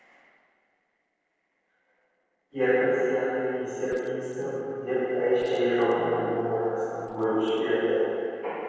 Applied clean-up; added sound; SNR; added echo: neural separator model SepFormer DNS4.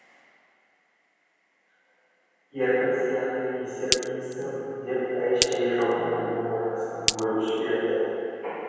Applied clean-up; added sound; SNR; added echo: none; Glass; 3 dB; reverberation time 2.2 s.